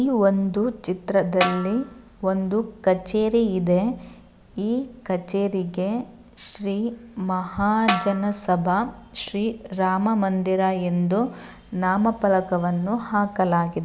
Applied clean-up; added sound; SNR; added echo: none; Snare drum; 6 dB; none.